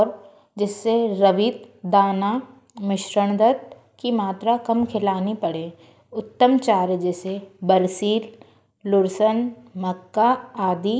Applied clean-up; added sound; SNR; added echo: none; none; none; none.